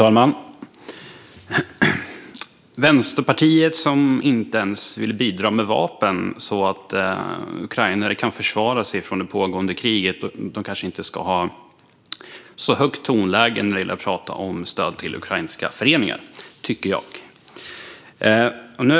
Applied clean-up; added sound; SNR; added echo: none; none; none; none.